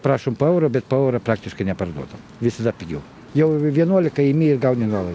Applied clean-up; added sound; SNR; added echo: none; none; none; none.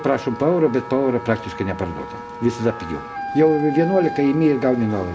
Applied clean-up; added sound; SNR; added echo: none; Wind instrument, woodwind instrument; 12 dB; reverberation time 0.4 s.